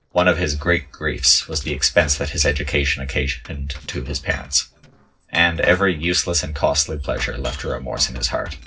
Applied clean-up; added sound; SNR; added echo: neural separator model SepFormer DNS4.